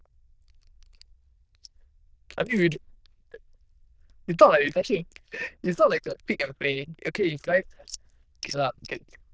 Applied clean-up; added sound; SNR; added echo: neural diffusion model UNIVERSE++.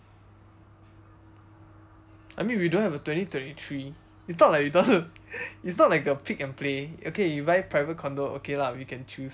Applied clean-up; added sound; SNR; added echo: none; none; none; none.